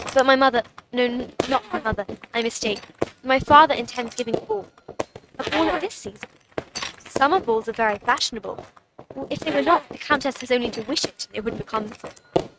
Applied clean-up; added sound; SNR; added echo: neural mask model RNNoise.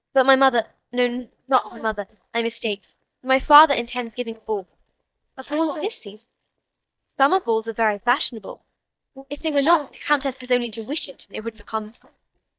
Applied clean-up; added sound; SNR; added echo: neural mask model DeepFilterNet 3.